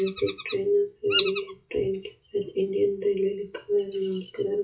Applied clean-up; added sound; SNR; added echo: classical method WPE with log-MMSE.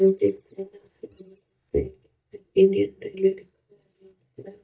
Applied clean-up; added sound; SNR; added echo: neural mask model DeepFilterNet 3.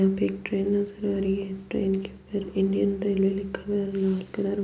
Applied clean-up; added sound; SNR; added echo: none; none; none; none.